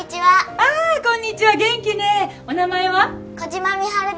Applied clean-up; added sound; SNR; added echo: none; none; none; none.